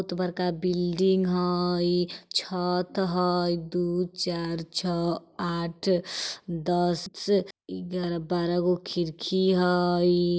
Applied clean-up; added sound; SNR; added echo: none; none; none; none.